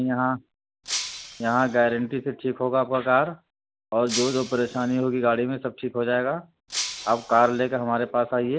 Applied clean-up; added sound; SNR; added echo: none; Shatter; 11 dB; none.